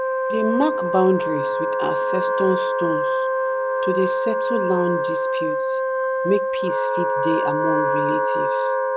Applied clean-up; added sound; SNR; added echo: none; Wind instrument, woodwind instrument; -4 dB; none.